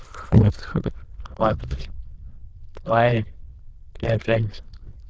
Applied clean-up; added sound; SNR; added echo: neural diffusion model UNIVERSE++.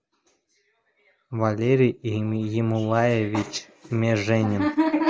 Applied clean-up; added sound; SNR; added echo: none; none; none; none.